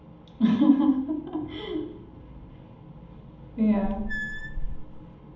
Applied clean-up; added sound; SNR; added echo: none; Squeak / Screech; 4 dB; reverberation time 0.8 s.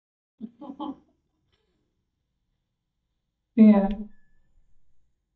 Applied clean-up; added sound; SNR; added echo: neural mask model DeepFilterNet 3.